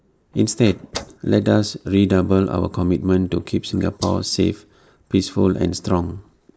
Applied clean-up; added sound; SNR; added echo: neural mask model Resemble Enhance denoiser.